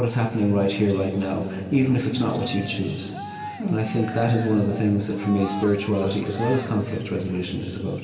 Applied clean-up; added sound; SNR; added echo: none; Cheering; 16 dB; reverberation time 2.5 s.